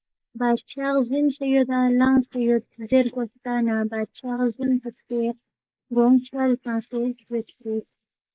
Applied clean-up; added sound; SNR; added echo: neural mask model Resemble Enhance denoiser.